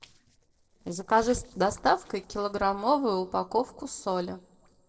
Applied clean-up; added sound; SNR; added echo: neural separator model SepFormer DNS4.